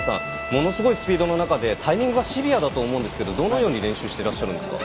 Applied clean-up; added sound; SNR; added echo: none; Bowed string instrument; 13 dB; none.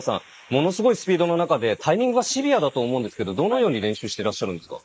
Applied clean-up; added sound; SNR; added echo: neural mask model Resemble Enhance denoiser.